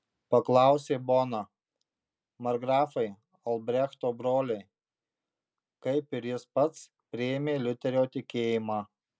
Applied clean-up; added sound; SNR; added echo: none; none; none; none.